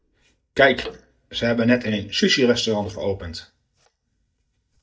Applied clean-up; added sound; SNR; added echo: neural mask model DeepFilterNet 3.